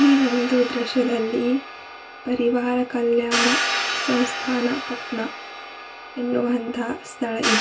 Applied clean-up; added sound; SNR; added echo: none; Hi-hat; 6 dB; reverberation time 0.1 s.